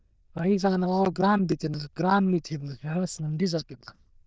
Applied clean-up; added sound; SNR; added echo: neural diffusion model UNIVERSE++.